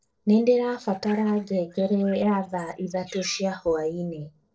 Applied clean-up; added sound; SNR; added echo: neural separator model SepFormer DNS4.